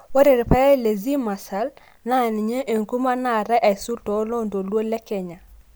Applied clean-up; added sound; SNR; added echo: none; none; none; none.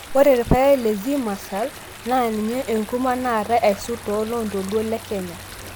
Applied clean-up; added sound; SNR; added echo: none; Stream; 16 dB; none.